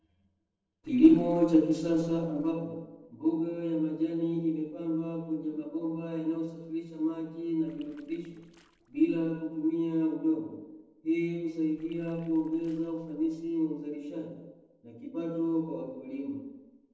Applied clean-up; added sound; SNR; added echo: neural separator model SepFormer DNS4.